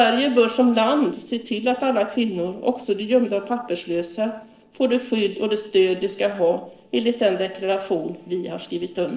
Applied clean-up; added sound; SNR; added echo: neural separator model SepFormer DNS4.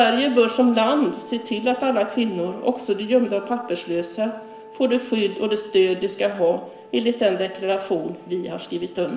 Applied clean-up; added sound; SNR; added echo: none; Wind instrument, woodwind instrument; 20 dB; reverberation time 2.1 s.